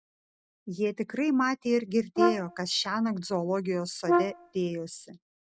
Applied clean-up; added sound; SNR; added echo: none; Brass instrument; 0 dB; none.